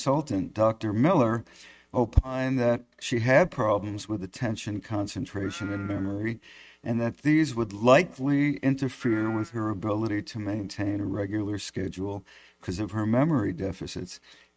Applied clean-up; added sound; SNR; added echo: neural mask model RNNoise.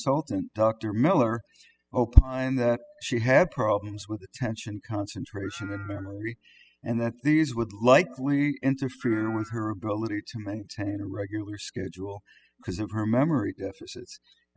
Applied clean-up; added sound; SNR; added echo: classical method spectral subtraction.